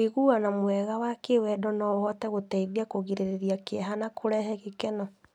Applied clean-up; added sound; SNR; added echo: none; none; none; none.